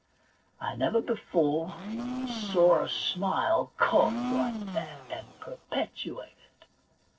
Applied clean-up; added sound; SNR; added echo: neural separator model SepFormer DNS4.